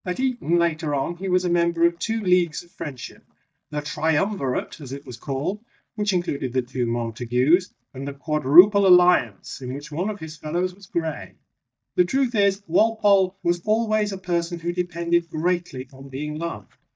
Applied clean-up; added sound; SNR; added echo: neural mask model DeepFilterNet 3.